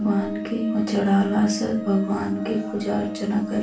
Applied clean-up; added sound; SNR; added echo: none; Organ; 11 dB; reverberation time 0.3 s.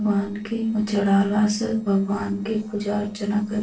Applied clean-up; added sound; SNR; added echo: neural separator model SepFormer DNS4.